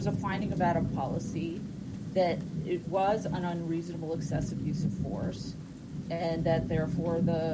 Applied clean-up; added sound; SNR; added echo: none; Rain / Thunderstorm; 0 dB; none.